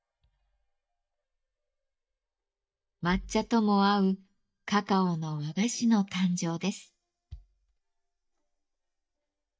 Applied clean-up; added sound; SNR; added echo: neural mask model DeepFilterNet 3.